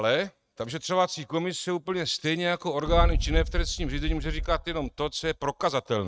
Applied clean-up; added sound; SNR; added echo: neural mask model RNNoise.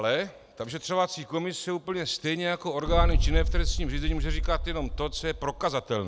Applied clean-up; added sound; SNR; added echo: none; Boom; -4 dB; none.